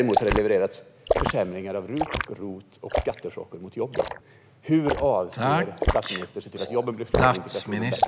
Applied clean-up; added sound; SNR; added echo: none; Liquid; 3 dB; none.